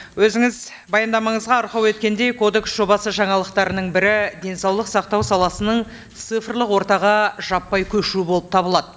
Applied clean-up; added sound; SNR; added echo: none; none; none; none.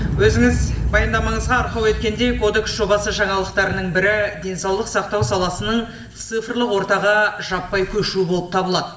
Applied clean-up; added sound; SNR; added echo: none; Explosion; 7 dB; reverberation time 0.7 s.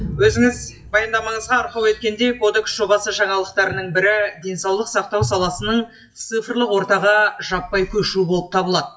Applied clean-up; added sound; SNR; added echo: classical method WPE with log-MMSE.